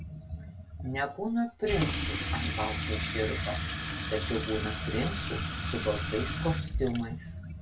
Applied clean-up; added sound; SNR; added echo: none; Sink (filling or washing) / Water tap, faucet; -1 dB; reverberation time 0.2 s.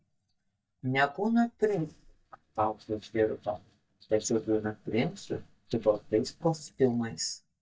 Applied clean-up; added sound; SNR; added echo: neural mask model DeepFilterNet 3.